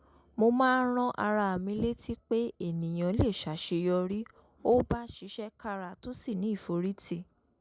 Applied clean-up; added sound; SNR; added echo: none; none; none; none.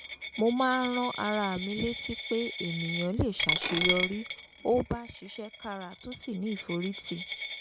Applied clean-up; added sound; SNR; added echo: none; Coin (dropping); 4 dB; none.